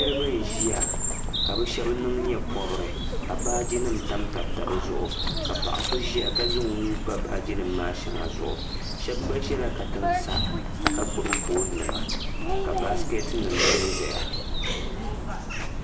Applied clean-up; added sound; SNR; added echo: none; Bird vocalization, bird call, bird song; -4 dB; reverberation time 0.5 s.